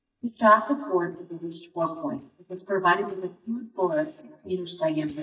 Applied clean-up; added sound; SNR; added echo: neural mask model DeepFilterNet 3.